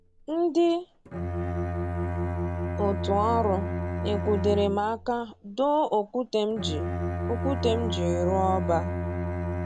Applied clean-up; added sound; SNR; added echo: none; Bowed string instrument; 3 dB; none.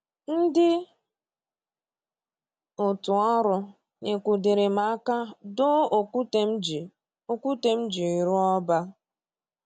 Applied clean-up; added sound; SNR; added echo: none; none; none; none.